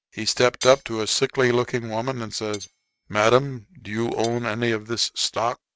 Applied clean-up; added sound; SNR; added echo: neural mask model RNNoise.